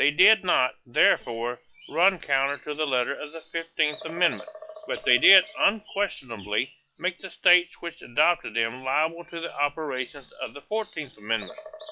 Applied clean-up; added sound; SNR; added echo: classical method log-MMSE.